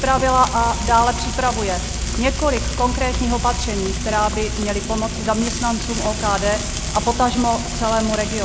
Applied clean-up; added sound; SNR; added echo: none; Frying (food); 3 dB; none.